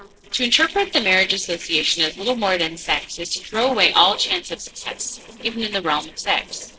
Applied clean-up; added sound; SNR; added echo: neural separator model SepFormer DNS4.